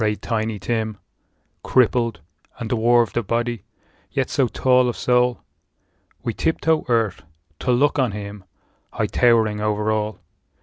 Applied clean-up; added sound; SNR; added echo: none; none; none; none.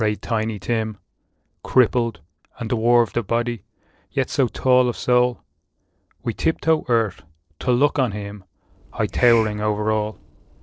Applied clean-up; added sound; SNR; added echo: neural separator model SepFormer DNS4.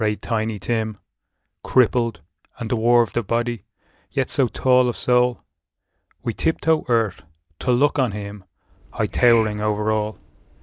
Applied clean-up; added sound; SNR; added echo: neural mask model DeepFilterNet 3.